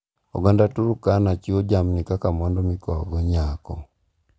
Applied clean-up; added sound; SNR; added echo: none; none; none; none.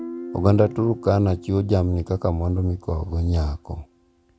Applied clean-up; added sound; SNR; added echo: none; Guitar; 17 dB; none.